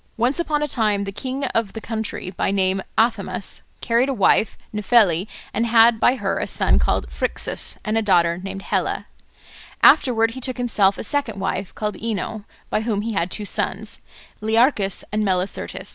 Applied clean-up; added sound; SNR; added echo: none; Bass drum; 9 dB; none.